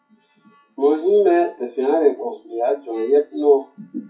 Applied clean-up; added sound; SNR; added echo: classical method WPE with log-MMSE.